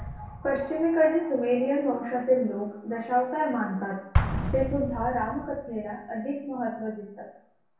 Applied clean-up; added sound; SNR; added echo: none; Explosion; 7 dB; reverberation time 0.6 s.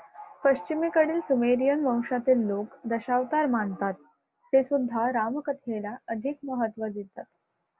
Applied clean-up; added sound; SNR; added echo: none; none; none; none.